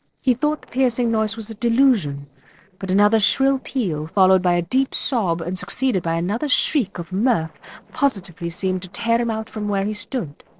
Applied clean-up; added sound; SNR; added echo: neural separator model SepFormer DNS4.